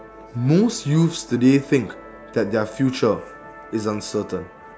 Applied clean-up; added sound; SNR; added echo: none; Musical instrument; 20 dB; none.